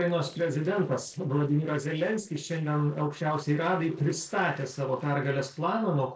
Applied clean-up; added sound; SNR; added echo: neural separator model SepFormer DNS4.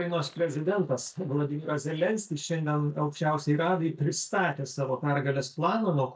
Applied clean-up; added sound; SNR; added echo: neural mask model DeepFilterNet 3.